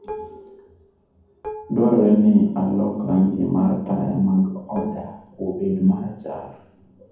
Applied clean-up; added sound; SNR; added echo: none; Dishes, pots, and pans; 17 dB; reverberation time 1.2 s.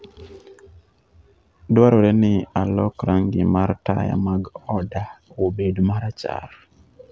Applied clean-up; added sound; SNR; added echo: none; none; none; none.